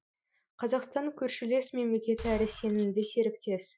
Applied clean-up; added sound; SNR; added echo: classical method Wiener filter.